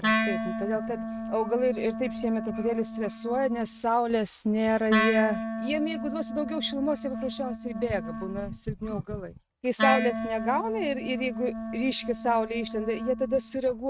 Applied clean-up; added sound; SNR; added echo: neural mask model RNNoise.